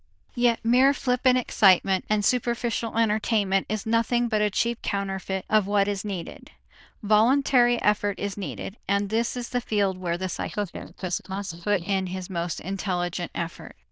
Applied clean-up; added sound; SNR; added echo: neural diffusion model UNIVERSE++.